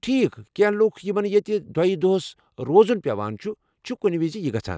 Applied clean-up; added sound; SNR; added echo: none; none; none; none.